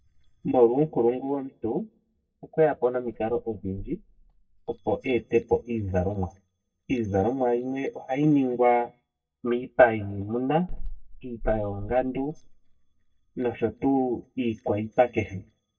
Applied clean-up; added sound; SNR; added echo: neural mask model DeepFilterNet 3.